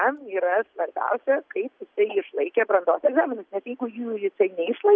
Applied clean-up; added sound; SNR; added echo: none; none; none; none.